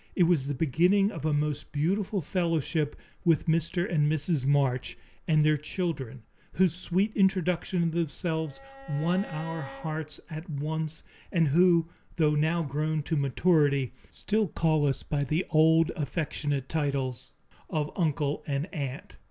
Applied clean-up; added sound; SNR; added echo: none; Bowed string instrument; 18 dB; none.